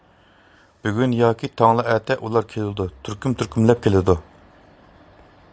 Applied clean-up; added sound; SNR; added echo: none; none; none; none.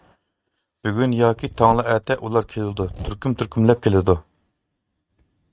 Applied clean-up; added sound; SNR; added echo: neural mask model RNNoise.